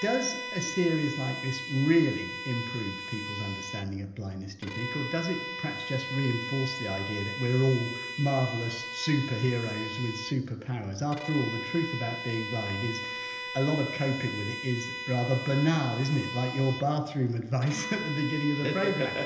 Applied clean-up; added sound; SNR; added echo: none; Bowed string instrument; 8 dB; reverberation time 0.8 s.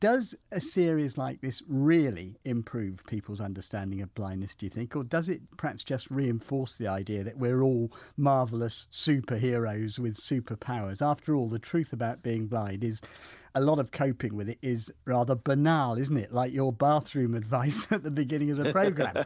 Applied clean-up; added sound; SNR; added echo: none; none; none; none.